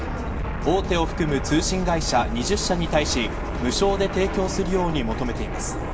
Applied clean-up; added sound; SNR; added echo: none; Fixed-wing aircraft, airplane; 3 dB; reverberation time 0.7 s.